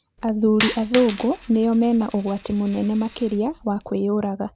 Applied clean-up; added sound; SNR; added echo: none; Coin (dropping); 13 dB; none.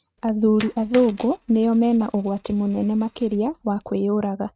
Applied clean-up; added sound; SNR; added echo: neural mask model RNNoise.